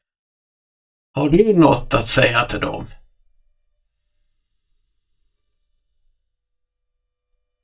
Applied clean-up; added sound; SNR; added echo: neural mask model DeepFilterNet 3.